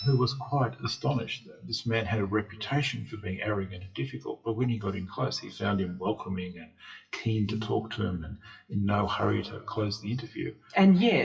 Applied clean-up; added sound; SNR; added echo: classical method WPE with log-MMSE.